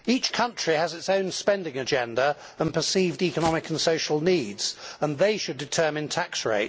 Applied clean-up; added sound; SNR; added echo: none; Walk, footsteps; 13 dB; none.